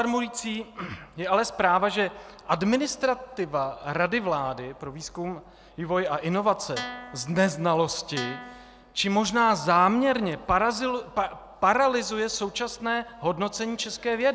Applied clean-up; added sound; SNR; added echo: none; Guitar; 13 dB; none.